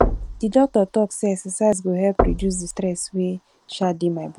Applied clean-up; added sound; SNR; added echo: none; Knock / Wood; 6 dB; none.